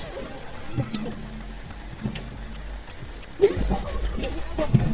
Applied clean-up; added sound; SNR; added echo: neural mask model DeepFilterNet 3.